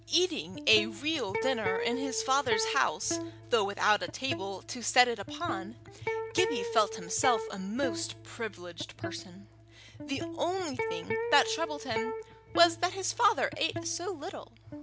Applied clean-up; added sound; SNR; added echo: none; Electric guitar; 7 dB; none.